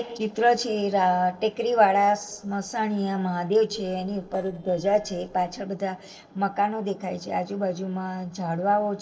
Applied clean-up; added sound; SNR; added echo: neural separator model SepFormer DNS4.